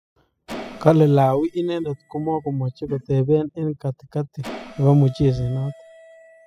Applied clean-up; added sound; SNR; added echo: classical method spectral subtraction.